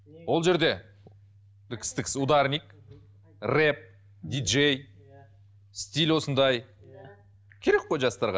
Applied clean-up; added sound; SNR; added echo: none; none; none; none.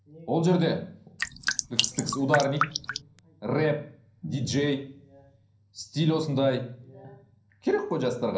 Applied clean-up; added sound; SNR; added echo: none; Drip; 2 dB; reverberation time 0.6 s.